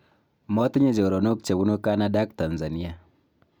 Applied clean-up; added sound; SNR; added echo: none; none; none; none.